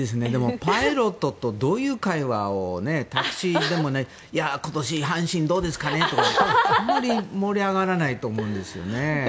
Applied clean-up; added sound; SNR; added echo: none; none; none; none.